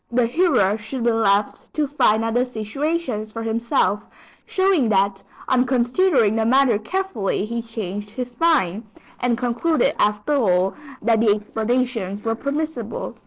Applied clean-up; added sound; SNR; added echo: neural separator model SepFormer DNS4.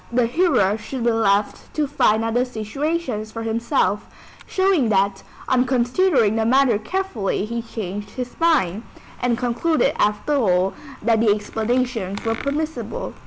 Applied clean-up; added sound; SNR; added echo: none; none; none; none.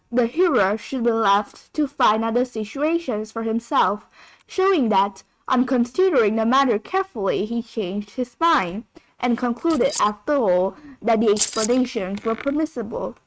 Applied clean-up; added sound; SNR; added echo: neural mask model RNNoise.